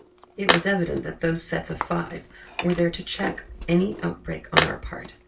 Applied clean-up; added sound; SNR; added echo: none; Tools; 3 dB; reverberation time 0.2 s.